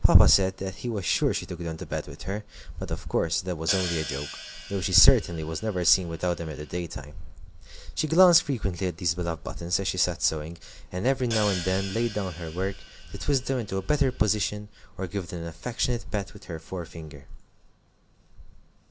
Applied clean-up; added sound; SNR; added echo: none; Hi-hat; 13 dB; none.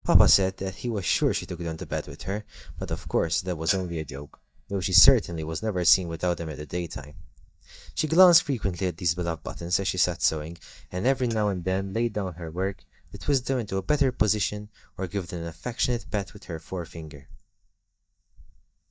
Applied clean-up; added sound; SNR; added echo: neural mask model DeepFilterNet 3.